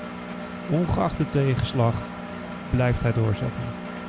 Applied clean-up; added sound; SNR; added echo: none; Engine; 9 dB; none.